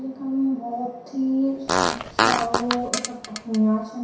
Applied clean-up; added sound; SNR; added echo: none; Fart; 0 dB; reverberation time 0.7 s.